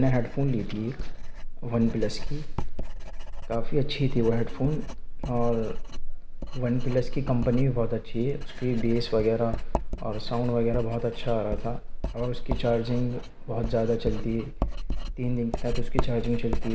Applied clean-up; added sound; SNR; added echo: none; Writing; -1 dB; none.